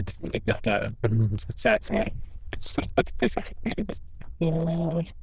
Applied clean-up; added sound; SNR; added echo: neural diffusion model UNIVERSE++.